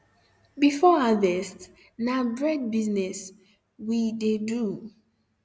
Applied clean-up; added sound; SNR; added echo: none; none; none; none.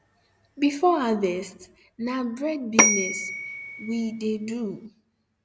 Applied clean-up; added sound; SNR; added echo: none; Bell / Telephone; -2 dB; none.